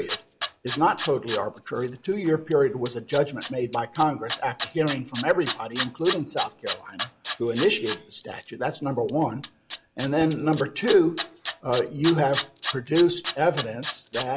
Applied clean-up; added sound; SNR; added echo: none; Tools; 10 dB; none.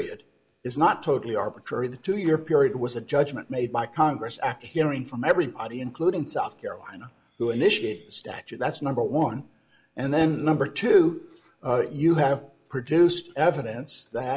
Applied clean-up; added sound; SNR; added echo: none; none; none; none.